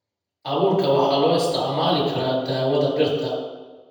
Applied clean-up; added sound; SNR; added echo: none; none; none; reverberation time 1.1 s.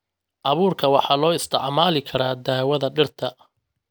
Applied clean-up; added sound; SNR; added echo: none; none; none; none.